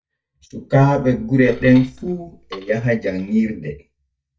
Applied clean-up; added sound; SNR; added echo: neural mask model DeepFilterNet 3.